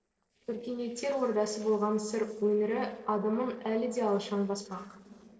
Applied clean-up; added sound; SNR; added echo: neural separator model SepFormer DNS4.